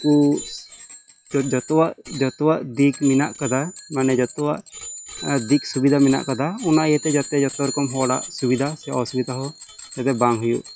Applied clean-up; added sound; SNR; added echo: classical method log-MMSE.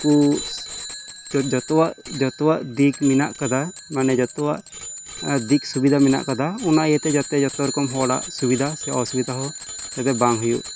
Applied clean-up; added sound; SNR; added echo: none; Bicycle bell; 12 dB; none.